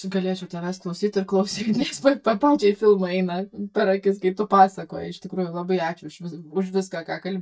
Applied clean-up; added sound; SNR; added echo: neural mask model DeepFilterNet 3.